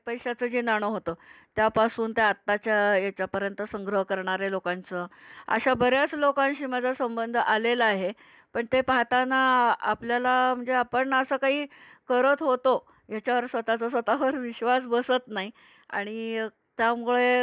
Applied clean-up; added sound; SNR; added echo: none; none; none; none.